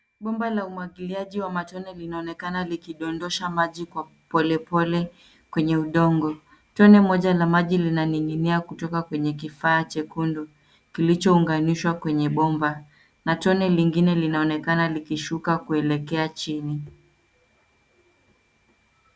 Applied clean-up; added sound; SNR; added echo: none; none; none; none.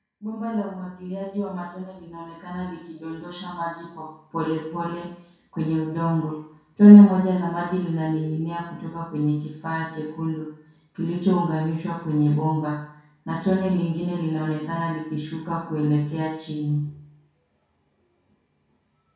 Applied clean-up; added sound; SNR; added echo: none; none; none; reverberation time 0.6 s.